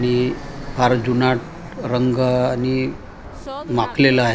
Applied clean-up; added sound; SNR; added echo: none; Fixed-wing aircraft, airplane; 14 dB; none.